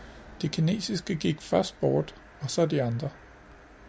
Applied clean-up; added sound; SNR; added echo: none; none; none; none.